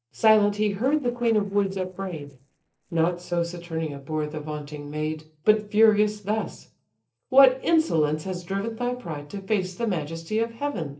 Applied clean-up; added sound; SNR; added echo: neural separator model SepFormer DNS4.